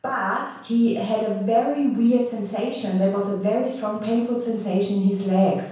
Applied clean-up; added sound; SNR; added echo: none; none; none; reverberation time 0.7 s.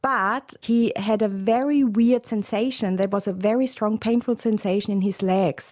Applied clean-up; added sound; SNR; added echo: none; none; none; none.